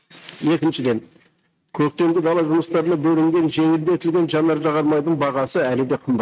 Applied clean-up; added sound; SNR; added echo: neural mask model RNNoise.